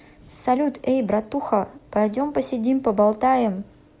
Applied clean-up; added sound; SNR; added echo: none; none; none; none.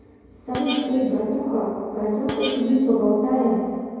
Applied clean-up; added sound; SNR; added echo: none; Screech; 15 dB; reverberation time 2.2 s.